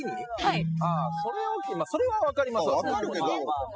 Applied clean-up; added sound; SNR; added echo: classical method spectral subtraction.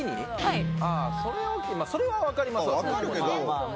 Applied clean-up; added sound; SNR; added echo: none; Guitar; 7 dB; none.